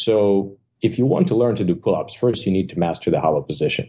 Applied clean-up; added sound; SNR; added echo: none; none; none; none.